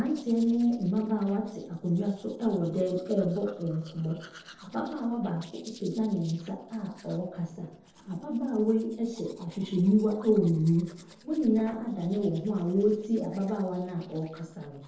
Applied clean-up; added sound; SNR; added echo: neural separator model SepFormer DNS4.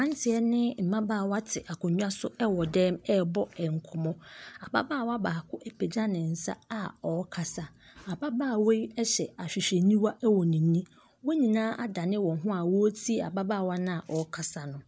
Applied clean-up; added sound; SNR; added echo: none; none; none; none.